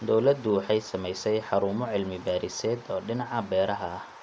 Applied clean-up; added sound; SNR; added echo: none; none; none; none.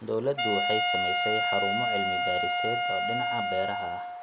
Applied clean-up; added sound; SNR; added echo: none; Wind instrument, woodwind instrument; -5 dB; none.